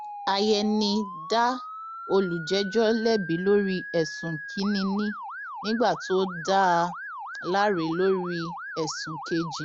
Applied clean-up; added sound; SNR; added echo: none; Motor vehicle (road) / Siren; 11 dB; none.